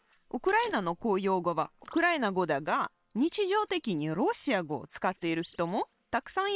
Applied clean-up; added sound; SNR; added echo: neural separator model SepFormer WHAM!.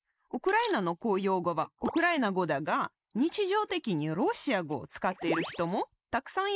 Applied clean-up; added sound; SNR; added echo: neural mask model Resemble Enhance denoiser.